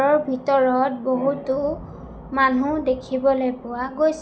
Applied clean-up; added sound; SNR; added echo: none; none; none; none.